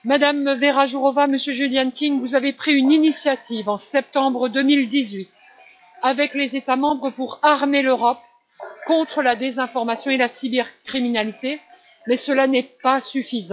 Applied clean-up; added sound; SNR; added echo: classical method log-MMSE.